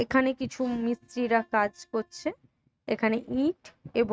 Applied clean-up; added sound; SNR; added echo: neural mask model RNNoise.